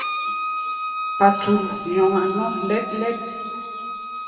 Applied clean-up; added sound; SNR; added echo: none; Bowed string instrument; 5 dB; reverberation time 2.2 s.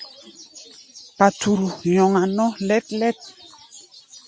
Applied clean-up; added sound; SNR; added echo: none; none; none; none.